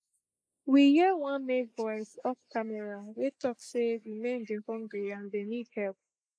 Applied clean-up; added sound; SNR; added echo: neural mask model Resemble Enhance denoiser.